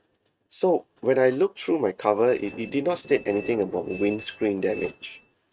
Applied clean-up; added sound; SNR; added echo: neural mask model RNNoise.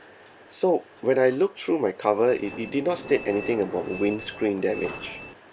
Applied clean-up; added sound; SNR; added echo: none; Train; 13 dB; none.